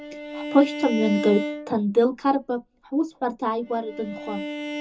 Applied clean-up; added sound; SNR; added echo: none; Bowed string instrument; 9 dB; reverberation time 0.2 s.